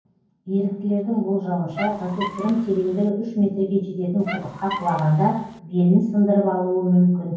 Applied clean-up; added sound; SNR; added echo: none; Squeak; 13 dB; reverberation time 0.9 s.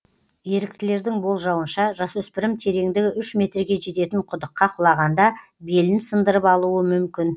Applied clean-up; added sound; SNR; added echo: none; none; none; none.